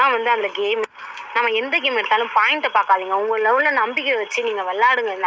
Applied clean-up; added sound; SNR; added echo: none; none; none; none.